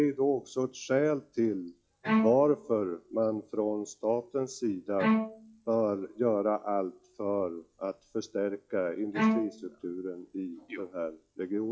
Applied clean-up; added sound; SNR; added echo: classical method log-MMSE.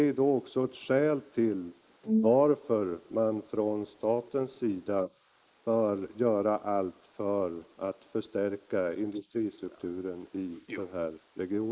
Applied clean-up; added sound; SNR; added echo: neural mask model Resemble Enhance denoiser.